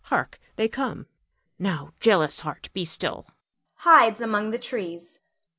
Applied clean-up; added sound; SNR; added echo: none; none; none; none.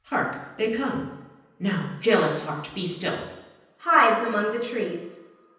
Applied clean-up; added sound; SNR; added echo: none; none; none; reverberation time 0.9 s.